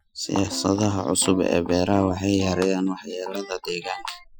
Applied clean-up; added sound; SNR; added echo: classical method Wiener filter.